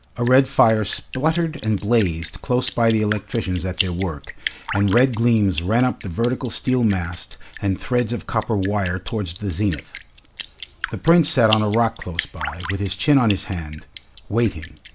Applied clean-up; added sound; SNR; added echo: none; Drip; 14 dB; none.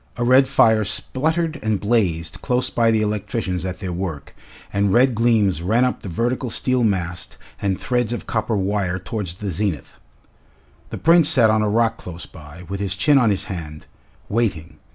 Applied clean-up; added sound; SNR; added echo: none; none; none; none.